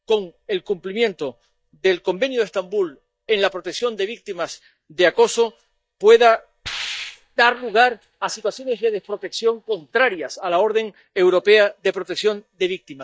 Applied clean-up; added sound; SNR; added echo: neural mask model DeepFilterNet 3.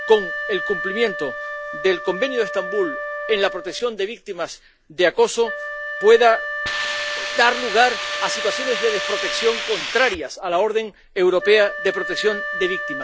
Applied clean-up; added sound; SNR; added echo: none; Wind instrument, woodwind instrument + Hiss; 7 dB; none.